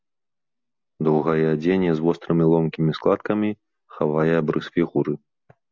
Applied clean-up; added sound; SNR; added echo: none; none; none; none.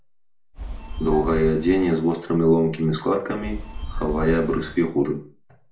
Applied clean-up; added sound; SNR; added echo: none; Telephone; 8 dB; reverberation time 0.4 s.